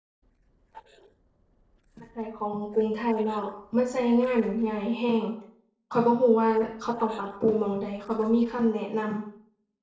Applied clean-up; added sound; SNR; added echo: neural separator model SepFormer DNS4.